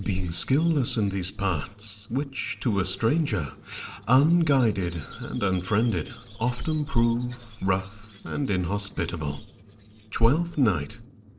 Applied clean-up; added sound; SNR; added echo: neural separator model SepFormer DNS4.